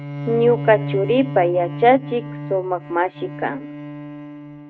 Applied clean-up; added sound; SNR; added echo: neural mask model RNNoise.